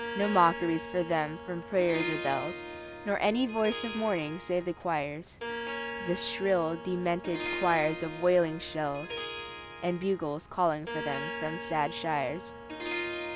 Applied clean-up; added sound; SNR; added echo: none; Harp; 8 dB; none.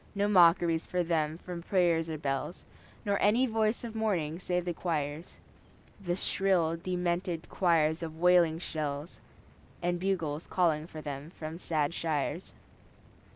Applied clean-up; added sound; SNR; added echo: none; none; none; none.